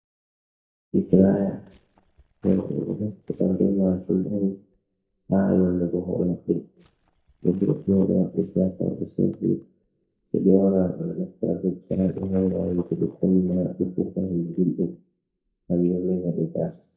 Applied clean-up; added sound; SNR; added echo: neural mask model DeepFilterNet 3.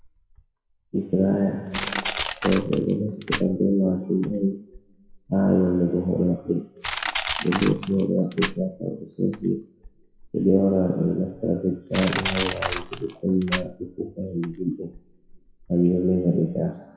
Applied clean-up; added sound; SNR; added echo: classical method WPE with log-MMSE.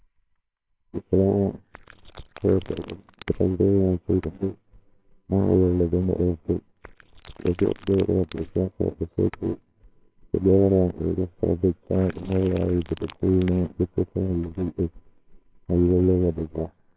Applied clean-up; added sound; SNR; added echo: neural separator model SepFormer WHAMR!.